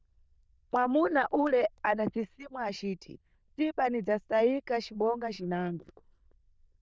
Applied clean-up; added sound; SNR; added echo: neural diffusion model UNIVERSE++.